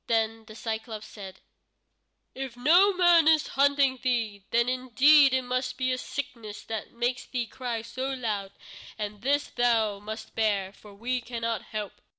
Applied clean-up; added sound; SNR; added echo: neural separator model SepFormer DNS4.